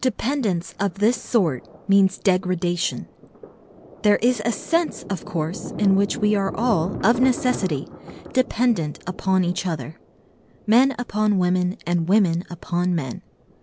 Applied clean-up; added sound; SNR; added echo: none; Thunder; 16 dB; none.